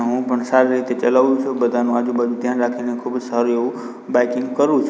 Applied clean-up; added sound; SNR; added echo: none; none; none; none.